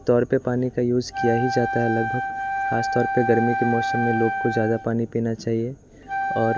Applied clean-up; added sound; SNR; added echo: none; Wind instrument, woodwind instrument; 4 dB; none.